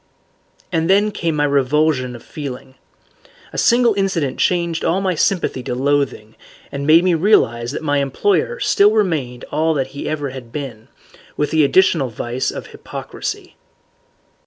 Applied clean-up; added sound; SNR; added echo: none; none; none; none.